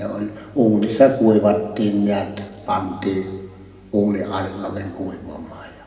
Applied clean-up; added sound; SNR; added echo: none; none; none; reverberation time 1.6 s.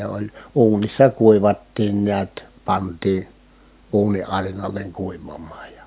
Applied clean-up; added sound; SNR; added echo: none; none; none; none.